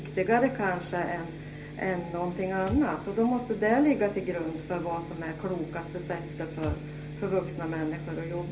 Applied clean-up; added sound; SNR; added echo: none; Thump, thud; 17 dB; reverberation time 0.3 s.